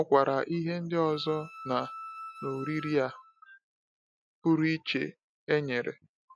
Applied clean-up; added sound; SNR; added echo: none; Wind instrument, woodwind instrument; 13 dB; none.